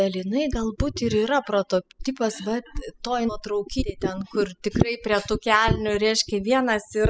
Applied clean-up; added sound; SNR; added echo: classical method spectral subtraction.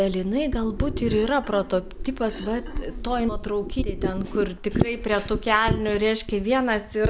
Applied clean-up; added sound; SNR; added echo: none; Cough; 19 dB; none.